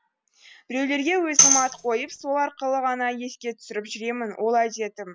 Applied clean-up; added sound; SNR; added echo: none; Tambourine; -4 dB; none.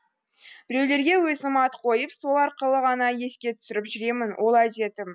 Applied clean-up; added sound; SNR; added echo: none; none; none; none.